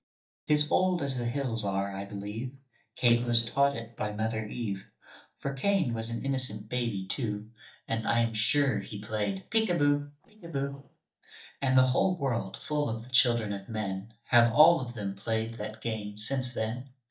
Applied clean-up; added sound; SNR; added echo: neural mask model DeepFilterNet 3.